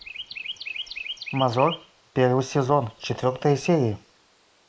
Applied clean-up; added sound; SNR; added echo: neural mask model Resemble Enhance denoiser.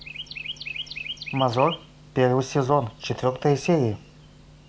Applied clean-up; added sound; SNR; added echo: none; Chirp, tweet; 14 dB; none.